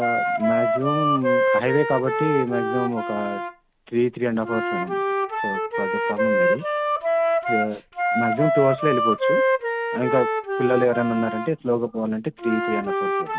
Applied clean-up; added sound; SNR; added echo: none; Wind instrument, woodwind instrument; -1 dB; none.